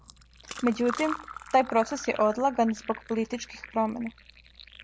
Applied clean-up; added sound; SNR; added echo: none; Fill (with liquid) + Crushing; 14 dB; none.